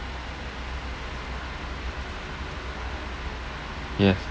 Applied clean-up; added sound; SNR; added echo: none; none; none; none.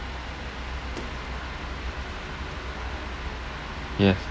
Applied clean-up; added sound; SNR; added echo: none; Motor vehicle (road); 16 dB; none.